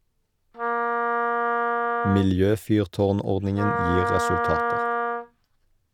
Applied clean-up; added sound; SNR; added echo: none; Wind instrument, woodwind instrument; 0 dB; none.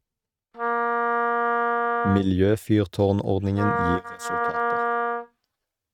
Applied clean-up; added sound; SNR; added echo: neural mask model RNNoise.